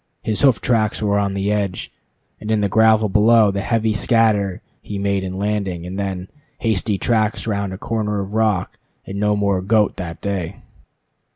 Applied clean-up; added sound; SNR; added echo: none; none; none; none.